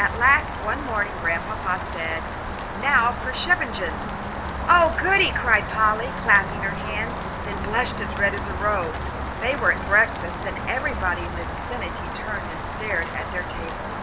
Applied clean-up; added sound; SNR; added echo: none; Rain; 5 dB; none.